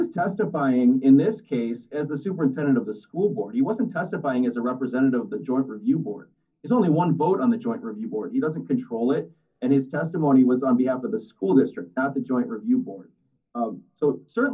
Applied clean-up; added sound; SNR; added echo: none; none; none; reverberation time 0.3 s.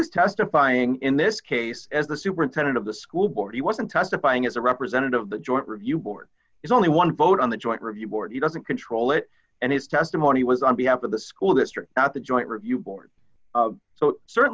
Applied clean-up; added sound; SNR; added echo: none; none; none; none.